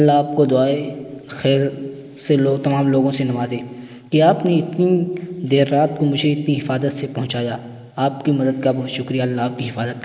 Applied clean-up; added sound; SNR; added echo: neural mask model Resemble Enhance denoiser.